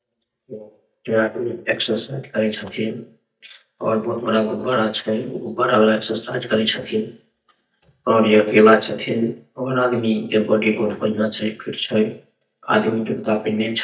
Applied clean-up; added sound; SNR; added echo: neural mask model DeepFilterNet 3.